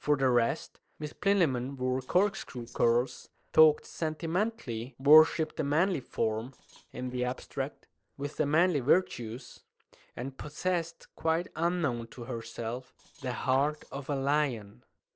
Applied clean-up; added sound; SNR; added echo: neural separator model SepFormer DNS4.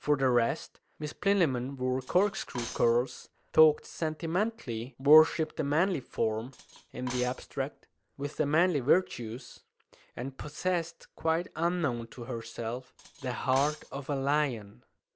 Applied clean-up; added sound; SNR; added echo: none; Cutlery, silverware; 17 dB; none.